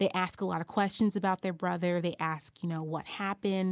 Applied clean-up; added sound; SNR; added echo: none; none; none; none.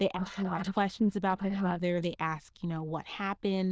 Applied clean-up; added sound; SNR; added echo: neural diffusion model UNIVERSE++.